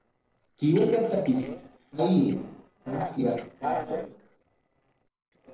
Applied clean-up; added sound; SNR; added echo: neural separator model SepFormer DNS4.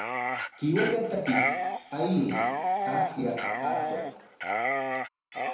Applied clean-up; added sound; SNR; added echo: none; Dog; -1 dB; reverberation time 1.0 s.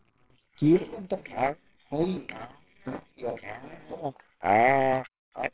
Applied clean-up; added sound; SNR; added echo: neural separator model SepFormer WHAMR!.